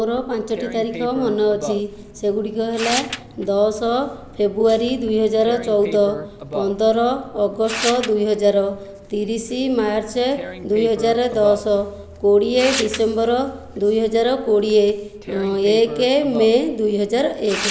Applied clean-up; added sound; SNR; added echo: none; Tearing; 13 dB; none.